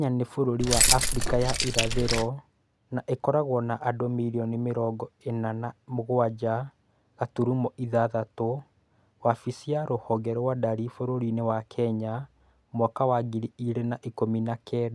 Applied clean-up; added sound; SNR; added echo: none; Keys jangling; -4 dB; none.